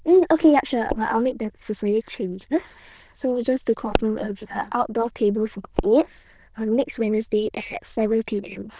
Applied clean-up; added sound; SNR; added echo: neural diffusion model UNIVERSE++.